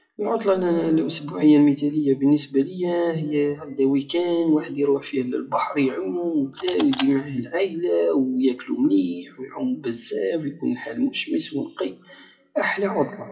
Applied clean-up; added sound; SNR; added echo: classical method WPE with log-MMSE.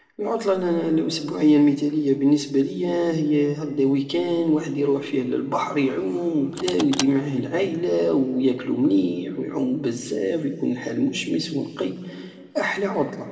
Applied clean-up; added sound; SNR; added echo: none; Car; 15 dB; reverberation time 1.7 s.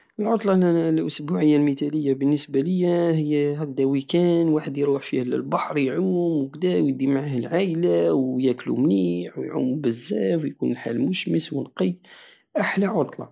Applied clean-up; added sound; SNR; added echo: none; none; none; none.